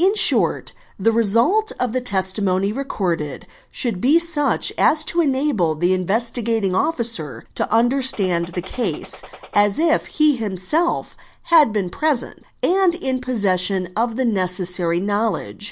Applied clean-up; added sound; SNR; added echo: none; Gunshot, gunfire; 19 dB; none.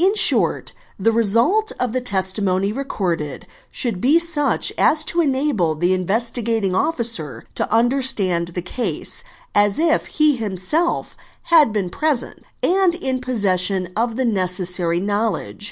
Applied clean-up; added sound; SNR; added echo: none; none; none; none.